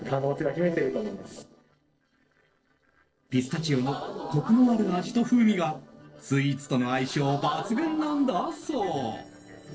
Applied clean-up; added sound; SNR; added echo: neural separator model SepFormer DNS4.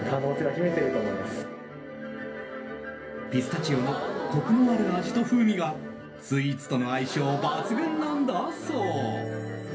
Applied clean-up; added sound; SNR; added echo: none; Crowd / Gasp; 9 dB; reverberation time 0.3 s.